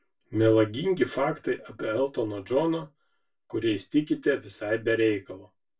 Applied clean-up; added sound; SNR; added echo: none; none; none; reverberation time 0.2 s.